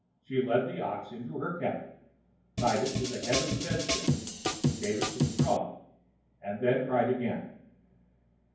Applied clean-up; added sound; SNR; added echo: none; Drum kit; -2 dB; reverberation time 0.9 s.